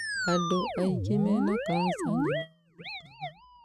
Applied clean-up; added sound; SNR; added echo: neural mask model RNNoise.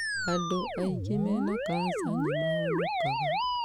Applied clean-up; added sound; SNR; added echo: none; Musical instrument; -2 dB; none.